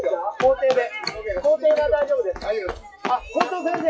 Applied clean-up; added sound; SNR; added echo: classical method WPE with log-MMSE.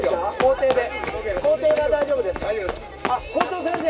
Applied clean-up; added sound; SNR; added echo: none; Run; 10 dB; reverberation time 2.6 s.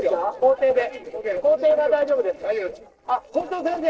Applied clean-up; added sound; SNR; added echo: neural separator model SepFormer DNS4.